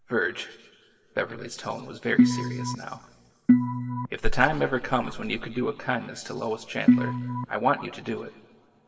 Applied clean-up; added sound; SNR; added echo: none; Organ; -5 dB; reverberation time 3.0 s.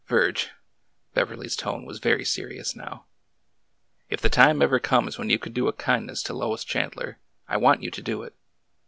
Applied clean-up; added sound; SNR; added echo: none; none; none; none.